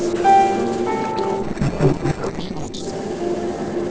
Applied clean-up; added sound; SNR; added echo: neural separator model SepFormer DNS4.